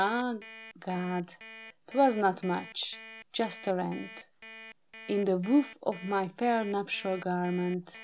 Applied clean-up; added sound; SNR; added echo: none; Alarm; 17 dB; none.